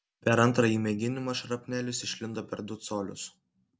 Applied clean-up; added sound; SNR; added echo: none; none; none; none.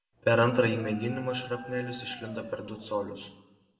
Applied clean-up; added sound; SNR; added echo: none; Dog; 18 dB; reverberation time 0.7 s.